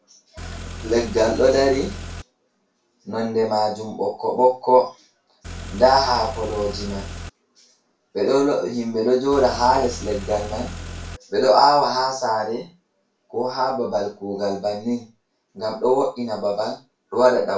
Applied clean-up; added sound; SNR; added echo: none; Car; 11 dB; reverberation time 0.2 s.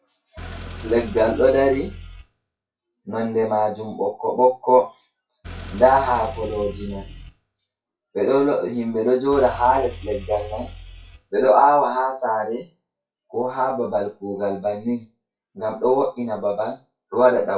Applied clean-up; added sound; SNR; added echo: classical method WPE with log-MMSE.